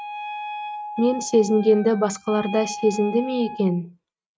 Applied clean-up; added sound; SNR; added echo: neural mask model RNNoise.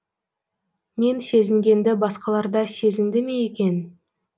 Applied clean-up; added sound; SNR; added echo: none; none; none; none.